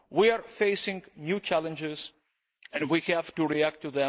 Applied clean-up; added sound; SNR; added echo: neural mask model Resemble Enhance denoiser.